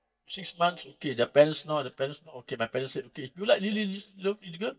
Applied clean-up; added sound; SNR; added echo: neural mask model DeepFilterNet 3.